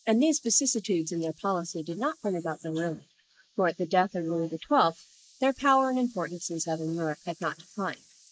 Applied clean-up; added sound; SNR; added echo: neural mask model Resemble Enhance denoiser.